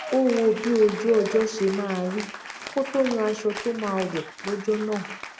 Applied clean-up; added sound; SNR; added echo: none; Applause / Cheering; 12 dB; none.